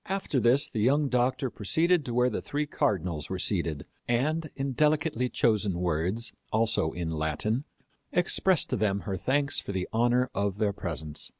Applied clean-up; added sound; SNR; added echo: none; none; none; none.